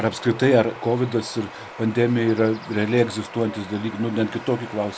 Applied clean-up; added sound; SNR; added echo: none; Bird vocalization, bird call, bird song; 15 dB; none.